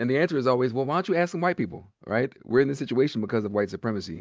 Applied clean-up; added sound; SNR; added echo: none; none; none; none.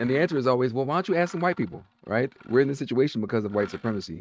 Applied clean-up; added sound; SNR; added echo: neural mask model RNNoise.